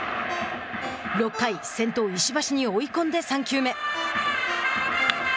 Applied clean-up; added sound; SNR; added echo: none; Ringtone; 16 dB; none.